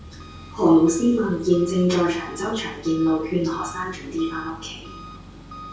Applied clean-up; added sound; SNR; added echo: none; Engine; 17 dB; reverberation time 0.6 s.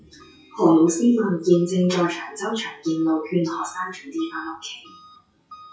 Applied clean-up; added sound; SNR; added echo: classical method WPE with log-MMSE.